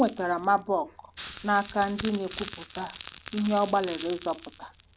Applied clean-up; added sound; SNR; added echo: none; Crackle; 15 dB; none.